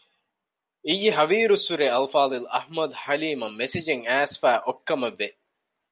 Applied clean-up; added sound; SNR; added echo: none; none; none; none.